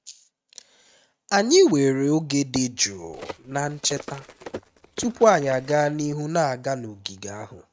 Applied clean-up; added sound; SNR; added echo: neural mask model RNNoise.